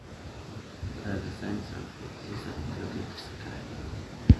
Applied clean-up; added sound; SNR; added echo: none; none; none; none.